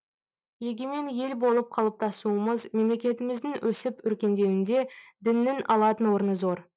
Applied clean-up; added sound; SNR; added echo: none; none; none; none.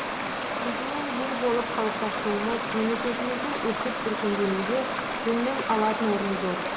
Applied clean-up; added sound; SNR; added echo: none; Stream; 1 dB; reverberation time 1.3 s.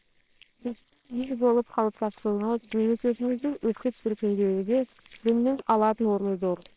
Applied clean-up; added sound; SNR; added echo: neural separator model SepFormer WHAMR!.